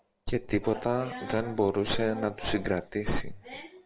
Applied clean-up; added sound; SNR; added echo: none; none; none; none.